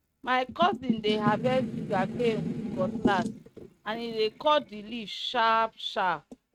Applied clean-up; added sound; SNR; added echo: neural mask model RNNoise.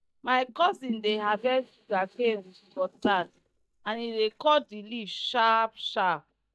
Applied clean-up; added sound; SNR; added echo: neural mask model DeepFilterNet 3.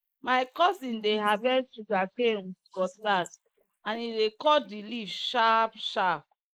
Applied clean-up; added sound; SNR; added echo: neural mask model Resemble Enhance denoiser.